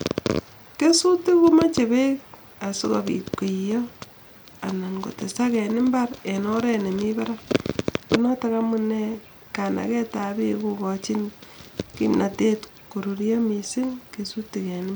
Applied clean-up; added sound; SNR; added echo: none; none; none; none.